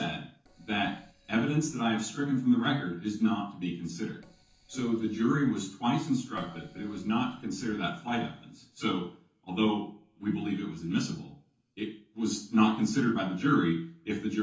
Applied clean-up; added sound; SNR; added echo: neural separator model SepFormer DNS4.